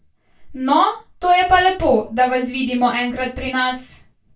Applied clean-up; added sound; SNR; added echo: none; none; none; reverberation time 0.2 s.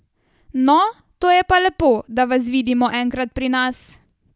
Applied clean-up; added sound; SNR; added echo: none; none; none; none.